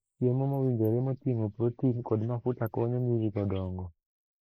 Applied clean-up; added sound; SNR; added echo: neural mask model Resemble Enhance denoiser.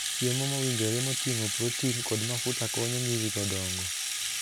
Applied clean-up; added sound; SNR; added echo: none; Rattle (instrument); 0 dB; none.